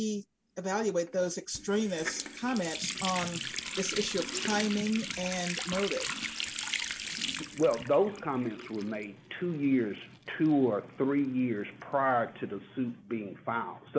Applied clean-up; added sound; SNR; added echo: none; Water tap, faucet; 8 dB; none.